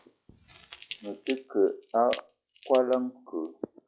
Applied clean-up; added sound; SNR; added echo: classical method log-MMSE.